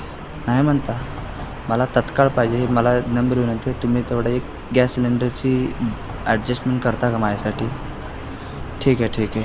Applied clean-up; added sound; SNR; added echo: none; Traffic noise, roadway noise; 11 dB; none.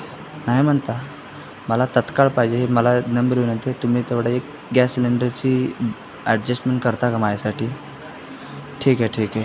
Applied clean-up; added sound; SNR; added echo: none; none; none; none.